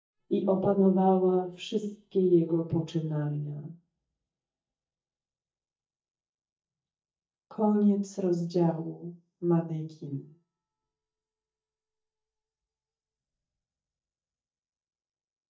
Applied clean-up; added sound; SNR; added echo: neural mask model DeepFilterNet 3.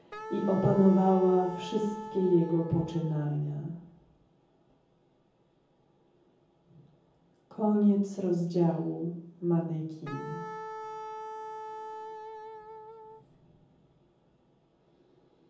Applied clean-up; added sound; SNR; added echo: none; Wind instrument, woodwind instrument; 11 dB; reverberation time 0.7 s.